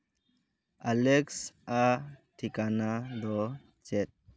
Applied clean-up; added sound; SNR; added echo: none; none; none; none.